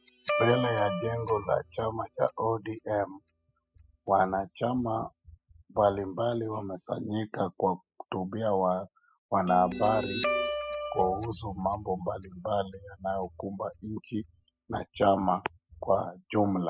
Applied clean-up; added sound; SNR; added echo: classical method spectral subtraction.